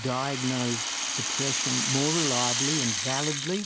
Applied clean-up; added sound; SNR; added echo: none; Rattle (instrument); -1 dB; none.